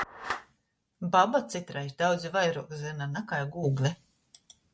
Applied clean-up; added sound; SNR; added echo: none; Clapping; 15 dB; none.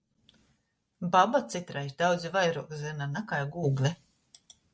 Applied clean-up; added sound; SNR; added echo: none; none; none; none.